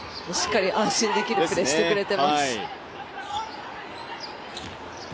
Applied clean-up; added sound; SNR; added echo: none; none; none; none.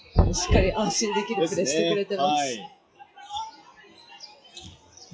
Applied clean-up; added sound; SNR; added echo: classical method WPE with log-MMSE.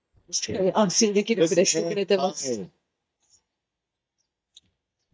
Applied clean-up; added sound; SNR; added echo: neural mask model DeepFilterNet 3.